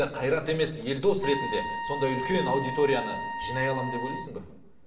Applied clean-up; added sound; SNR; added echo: none; Trumpet; 6 dB; reverberation time 0.8 s.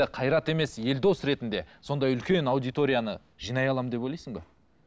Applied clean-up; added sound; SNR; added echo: none; none; none; none.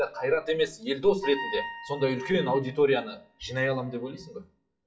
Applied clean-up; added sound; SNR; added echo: classical method WPE with log-MMSE.